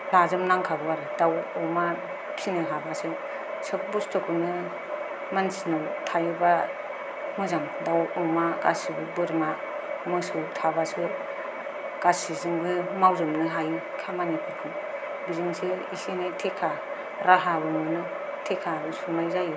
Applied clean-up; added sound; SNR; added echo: none; none; none; none.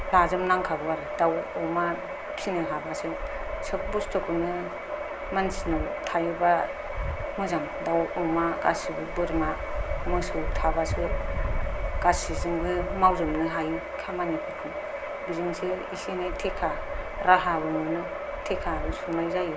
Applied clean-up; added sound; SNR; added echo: none; Wind; 7 dB; none.